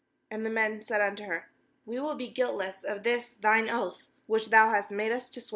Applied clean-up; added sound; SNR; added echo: none; none; none; none.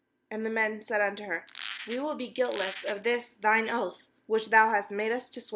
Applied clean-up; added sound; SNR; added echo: none; Squeak; 10 dB; none.